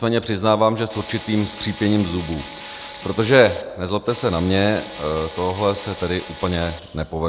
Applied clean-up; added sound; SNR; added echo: none; Tools; 13 dB; none.